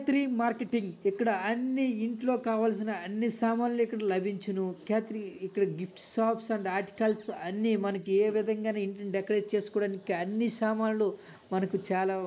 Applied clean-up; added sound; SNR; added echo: neural mask model Resemble Enhance denoiser.